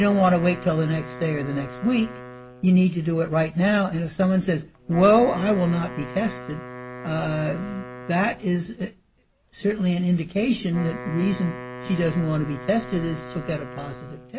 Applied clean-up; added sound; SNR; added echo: none; Wind instrument, woodwind instrument; 15 dB; none.